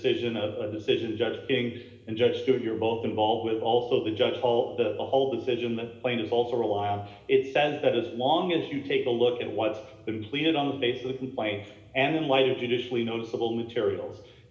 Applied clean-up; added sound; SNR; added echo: none; none; none; reverberation time 1.1 s.